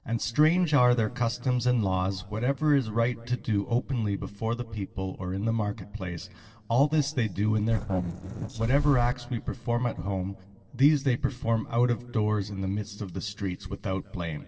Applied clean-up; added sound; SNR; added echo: neural separator model SepFormer DNS4.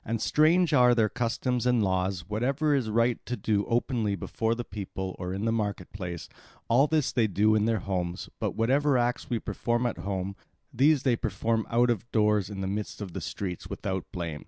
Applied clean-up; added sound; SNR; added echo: none; none; none; none.